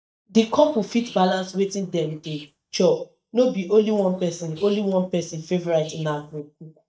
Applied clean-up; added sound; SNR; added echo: neural mask model DeepFilterNet 3.